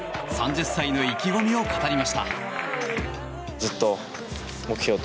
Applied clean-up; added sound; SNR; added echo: none; none; none; none.